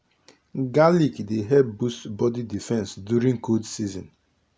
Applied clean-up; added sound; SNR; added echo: none; none; none; none.